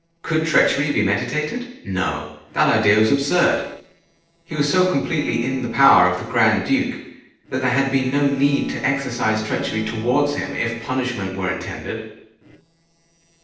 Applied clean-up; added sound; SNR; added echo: neural separator model SepFormer DNS4.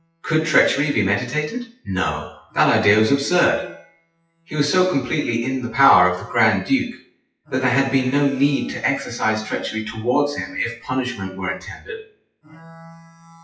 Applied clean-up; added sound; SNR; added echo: classical method WPE with log-MMSE.